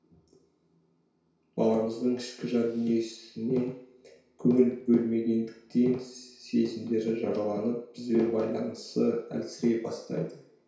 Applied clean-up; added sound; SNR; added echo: none; none; none; reverberation time 0.6 s.